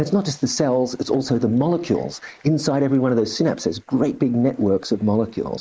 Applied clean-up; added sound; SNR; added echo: neural mask model Resemble Enhance denoiser.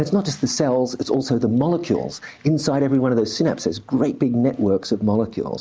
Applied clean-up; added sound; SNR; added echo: none; none; none; none.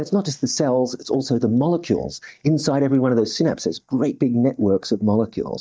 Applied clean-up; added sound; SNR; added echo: neural mask model DeepFilterNet 3.